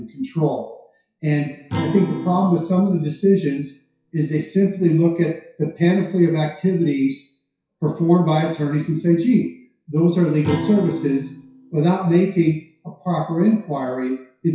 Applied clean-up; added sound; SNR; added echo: classical method WPE with log-MMSE.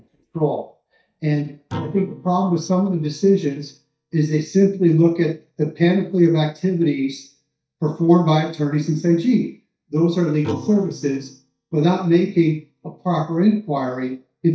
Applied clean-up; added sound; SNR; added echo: neural mask model DeepFilterNet 3.